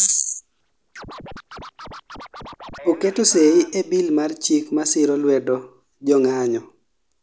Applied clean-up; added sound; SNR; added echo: none; Scratching (performance technique); 18 dB; none.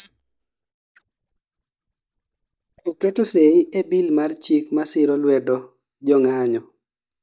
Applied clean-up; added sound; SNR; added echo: neural mask model DeepFilterNet 3.